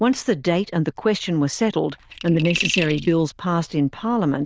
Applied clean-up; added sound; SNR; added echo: neural diffusion model UNIVERSE++.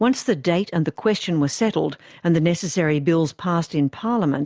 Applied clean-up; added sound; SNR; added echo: none; none; none; none.